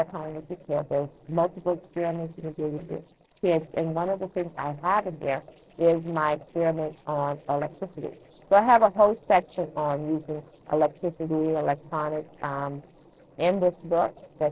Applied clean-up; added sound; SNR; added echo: neural separator model SepFormer DNS4.